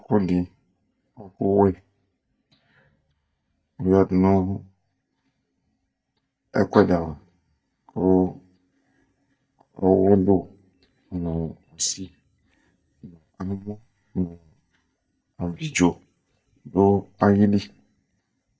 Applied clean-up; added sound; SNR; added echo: neural mask model DeepFilterNet 3.